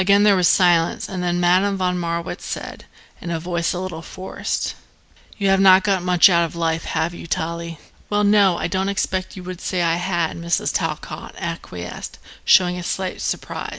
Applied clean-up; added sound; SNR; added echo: none; none; none; none.